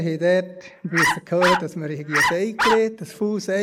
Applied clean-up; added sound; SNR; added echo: neural mask model Resemble Enhance denoiser.